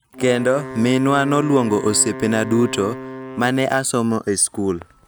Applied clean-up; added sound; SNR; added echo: none; Wind instrument, woodwind instrument; 13 dB; none.